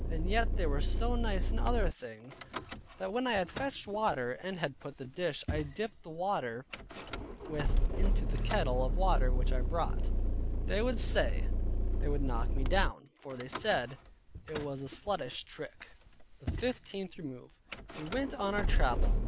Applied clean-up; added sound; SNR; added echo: none; Idling / Engine starting / Door / Car; -4 dB; none.